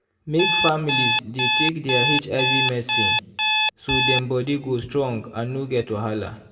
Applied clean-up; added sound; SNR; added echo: none; Alarm; -4 dB; reverberation time 0.7 s.